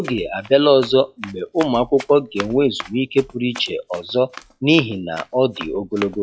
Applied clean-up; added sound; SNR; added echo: classical method log-MMSE.